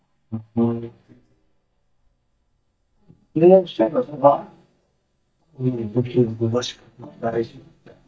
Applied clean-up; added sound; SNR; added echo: neural mask model DeepFilterNet 3.